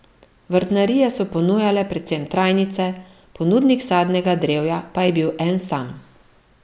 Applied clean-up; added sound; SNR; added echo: none; none; none; none.